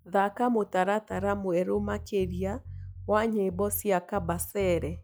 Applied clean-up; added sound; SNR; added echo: classical method log-MMSE.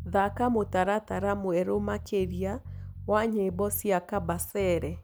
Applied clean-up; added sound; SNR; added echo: none; Bass guitar; 12 dB; none.